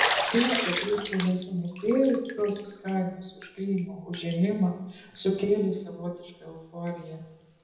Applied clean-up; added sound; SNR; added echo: none; Bathtub (filling or washing); 5 dB; reverberation time 0.8 s.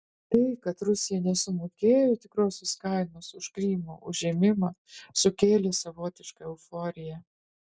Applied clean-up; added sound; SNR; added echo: none; none; none; none.